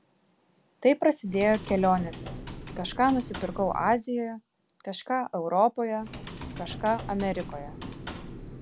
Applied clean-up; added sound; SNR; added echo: none; Typing; 13 dB; none.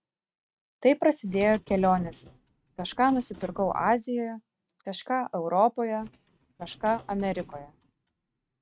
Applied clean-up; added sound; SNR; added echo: neural mask model RNNoise.